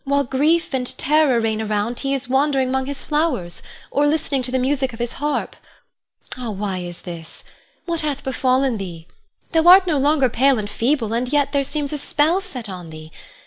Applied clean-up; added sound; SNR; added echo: none; none; none; none.